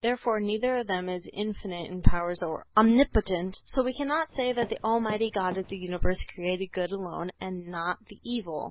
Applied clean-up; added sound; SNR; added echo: neural mask model DeepFilterNet 3.